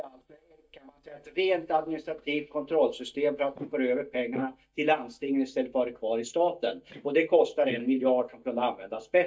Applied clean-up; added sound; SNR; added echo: neural mask model DeepFilterNet 3.